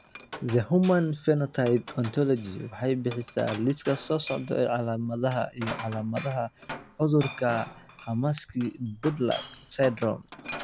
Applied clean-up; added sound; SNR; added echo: none; Glass; 15 dB; none.